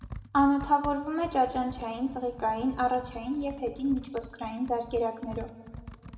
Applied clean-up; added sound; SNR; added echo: none; Computer keyboard; 15 dB; reverberation time 1.6 s.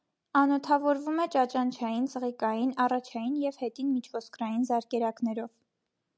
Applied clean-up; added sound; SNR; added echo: none; none; none; none.